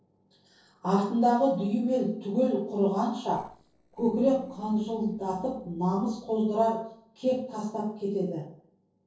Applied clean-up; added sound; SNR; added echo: neural separator model SepFormer DNS4.